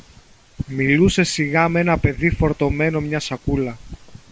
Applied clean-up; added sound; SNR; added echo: none; none; none; none.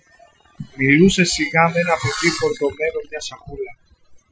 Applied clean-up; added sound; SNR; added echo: classical method Wiener filter.